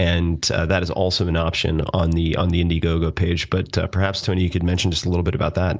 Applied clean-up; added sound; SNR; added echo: none; none; none; none.